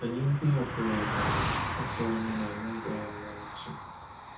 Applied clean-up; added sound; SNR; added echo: none; Car passing by; 2 dB; reverberation time 0.5 s.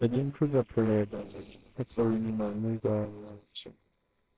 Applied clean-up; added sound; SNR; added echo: neural separator model SepFormer WHAMR!.